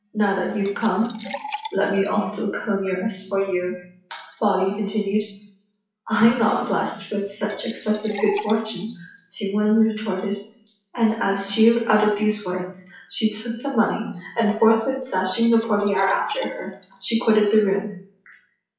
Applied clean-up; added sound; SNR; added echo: classical method WPE with log-MMSE.